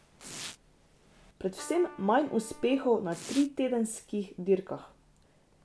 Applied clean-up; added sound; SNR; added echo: none; Trumpet + Domestic sounds, home sounds; 18 dB; none.